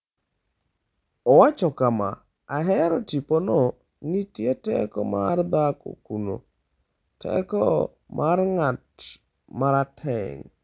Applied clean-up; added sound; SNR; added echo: none; none; none; none.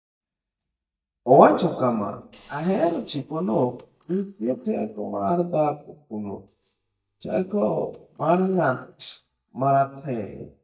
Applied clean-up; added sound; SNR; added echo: neural mask model DeepFilterNet 3.